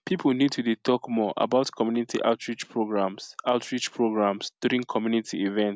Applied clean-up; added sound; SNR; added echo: none; none; none; none.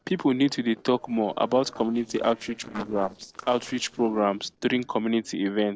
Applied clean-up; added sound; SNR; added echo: neural separator model SepFormer DNS4.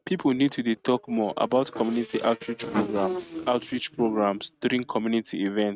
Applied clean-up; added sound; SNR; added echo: neural mask model RNNoise.